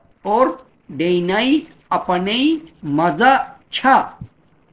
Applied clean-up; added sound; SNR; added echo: neural separator model SepFormer DNS4.